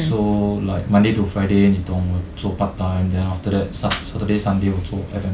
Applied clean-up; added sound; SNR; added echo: none; none; none; none.